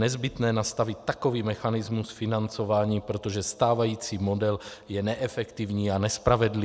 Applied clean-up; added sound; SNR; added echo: none; none; none; none.